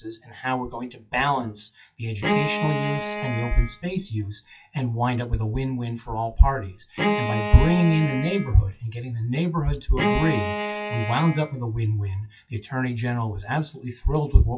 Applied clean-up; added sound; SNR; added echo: classical method WPE with log-MMSE.